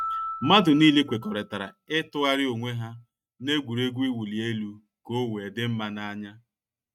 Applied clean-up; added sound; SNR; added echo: neural mask model RNNoise.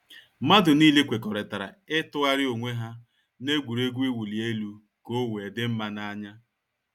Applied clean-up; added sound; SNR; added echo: none; none; none; none.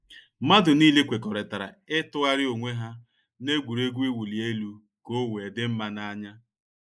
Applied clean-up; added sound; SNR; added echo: neural mask model Resemble Enhance denoiser.